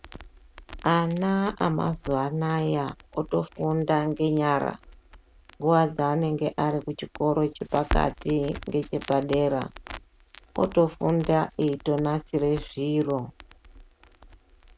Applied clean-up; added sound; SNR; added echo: none; Crackle; 14 dB; none.